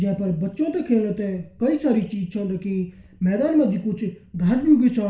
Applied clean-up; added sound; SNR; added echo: none; none; none; reverberation time 0.5 s.